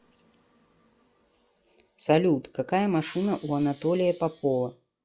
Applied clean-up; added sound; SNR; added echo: classical method log-MMSE.